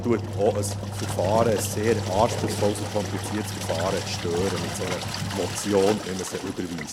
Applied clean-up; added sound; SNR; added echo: none; Engine; 4 dB; none.